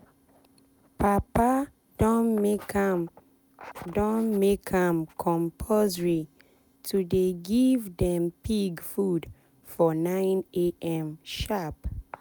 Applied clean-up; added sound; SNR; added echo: none; none; none; none.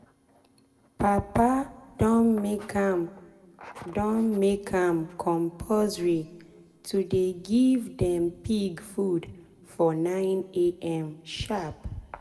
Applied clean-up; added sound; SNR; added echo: none; none; none; reverberation time 1.0 s.